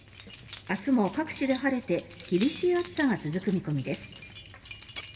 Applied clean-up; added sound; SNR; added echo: none; Keys jangling; 18 dB; reverberation time 1.0 s.